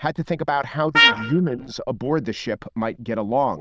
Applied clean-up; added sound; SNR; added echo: neural diffusion model UNIVERSE++.